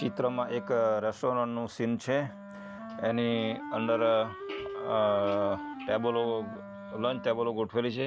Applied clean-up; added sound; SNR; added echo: none; Wind instrument, woodwind instrument; 12 dB; none.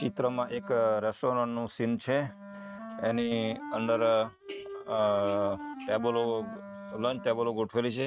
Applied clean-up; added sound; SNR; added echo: neural mask model RNNoise.